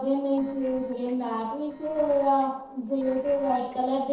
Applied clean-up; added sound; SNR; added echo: neural separator model SepFormer DNS4.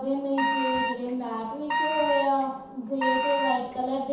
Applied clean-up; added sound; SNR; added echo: none; Wind instrument, woodwind instrument; 2 dB; reverberation time 0.7 s.